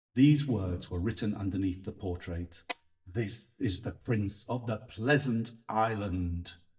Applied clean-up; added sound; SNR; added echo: neural mask model DeepFilterNet 3.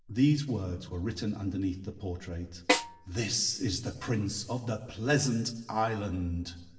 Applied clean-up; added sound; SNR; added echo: none; Snare drum; 1 dB; reverberation time 1.0 s.